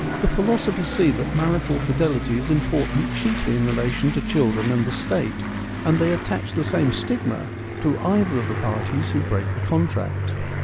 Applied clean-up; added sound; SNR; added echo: none; Aircraft; 3 dB; none.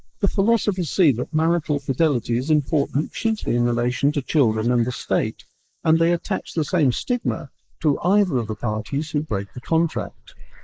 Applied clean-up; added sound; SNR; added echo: neural mask model Resemble Enhance denoiser.